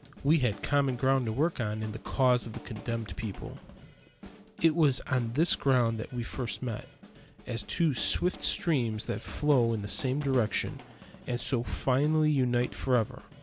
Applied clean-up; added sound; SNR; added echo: none; Drum kit; 20 dB; none.